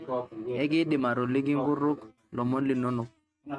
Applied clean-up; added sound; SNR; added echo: neural mask model RNNoise.